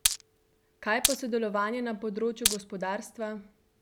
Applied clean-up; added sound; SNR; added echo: none; Glass; -2 dB; none.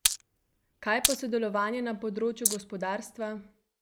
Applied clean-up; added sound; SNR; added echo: neural mask model Resemble Enhance denoiser.